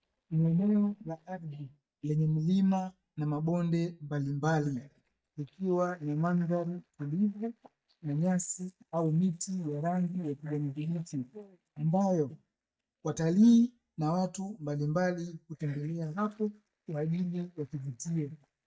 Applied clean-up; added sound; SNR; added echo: neural mask model DeepFilterNet 3.